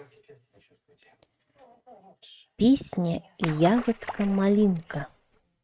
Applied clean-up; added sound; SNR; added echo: neural mask model RNNoise.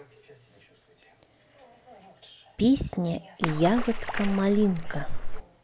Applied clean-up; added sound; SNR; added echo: none; Splash, splatter; 0 dB; none.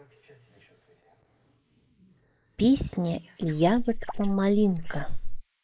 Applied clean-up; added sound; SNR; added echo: neural mask model Resemble Enhance denoiser.